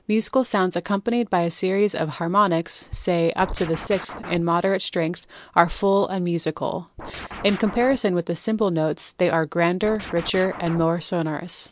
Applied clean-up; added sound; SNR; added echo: none; Scratching (performance technique); 13 dB; none.